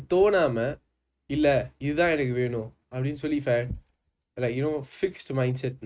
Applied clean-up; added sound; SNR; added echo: neural mask model RNNoise.